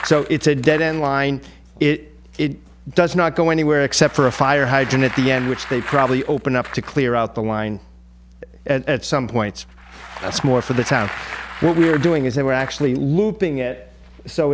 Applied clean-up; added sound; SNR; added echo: none; Bicycle; 16 dB; none.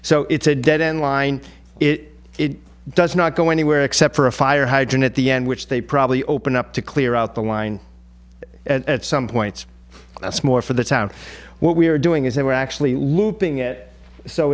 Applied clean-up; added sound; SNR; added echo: none; none; none; none.